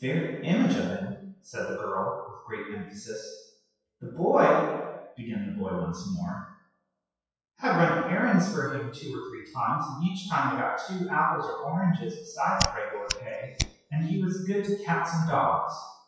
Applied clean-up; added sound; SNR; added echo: classical method WPE with log-MMSE.